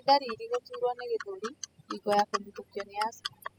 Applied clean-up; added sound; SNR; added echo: classical method spectral subtraction.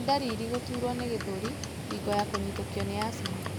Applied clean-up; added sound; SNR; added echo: none; Livestock, farm animals, working animals; 3 dB; none.